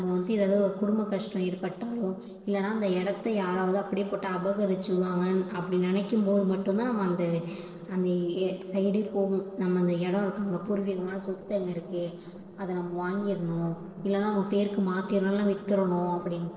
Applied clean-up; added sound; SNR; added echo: neural separator model SepFormer DNS4.